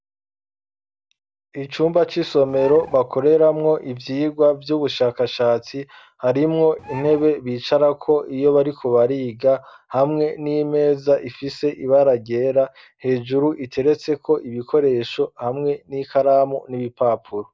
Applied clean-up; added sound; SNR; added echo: none; Bird; 16 dB; none.